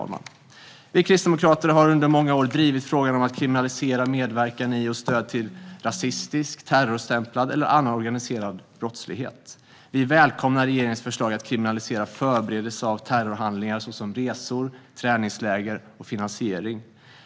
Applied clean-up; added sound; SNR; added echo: none; none; none; none.